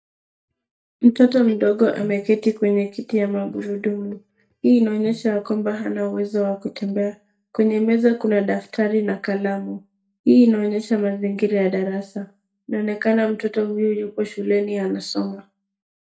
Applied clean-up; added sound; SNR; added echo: neural mask model DeepFilterNet 3.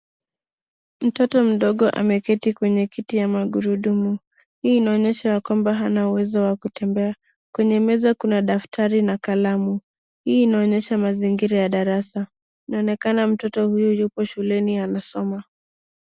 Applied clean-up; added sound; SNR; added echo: none; none; none; none.